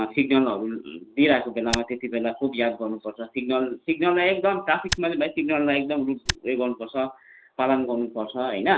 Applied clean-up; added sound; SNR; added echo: none; Tick; 7 dB; none.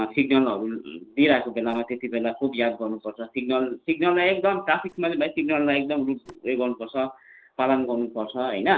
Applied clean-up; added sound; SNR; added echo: neural separator model SepFormer DNS4.